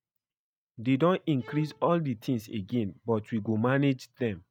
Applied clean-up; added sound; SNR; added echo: neural mask model RNNoise.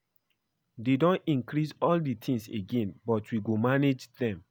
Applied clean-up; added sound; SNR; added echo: none; none; none; none.